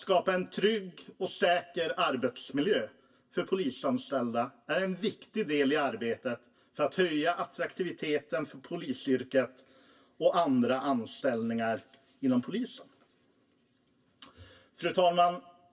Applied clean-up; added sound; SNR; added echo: none; none; none; reverberation time 0.1 s.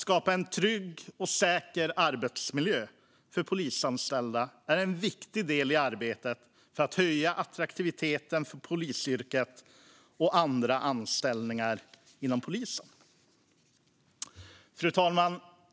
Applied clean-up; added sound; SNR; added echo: none; none; none; none.